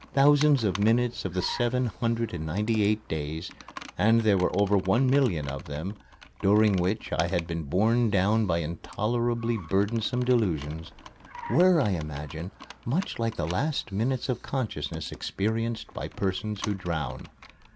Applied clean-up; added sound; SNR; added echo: none; Computer keyboard + Car; 19 dB; none.